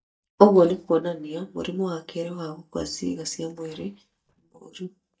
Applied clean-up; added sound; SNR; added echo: neural mask model DeepFilterNet 3.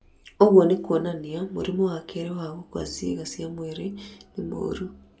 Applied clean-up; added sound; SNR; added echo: none; none; none; none.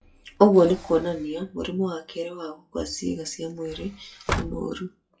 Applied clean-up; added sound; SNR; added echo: classical method WPE with log-MMSE.